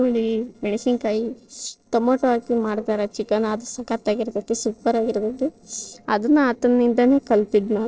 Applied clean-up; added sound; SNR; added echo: neural separator model SepFormer DNS4.